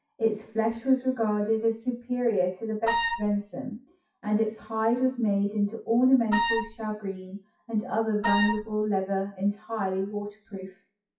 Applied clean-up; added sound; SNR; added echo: classical method WPE with log-MMSE.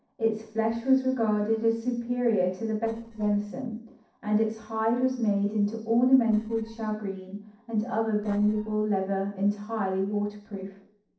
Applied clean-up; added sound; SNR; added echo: neural separator model SepFormer DNS4.